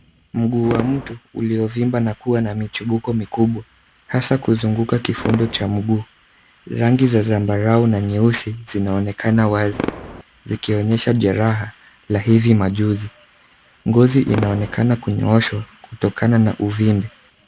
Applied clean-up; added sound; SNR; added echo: none; Fireworks; 16 dB; none.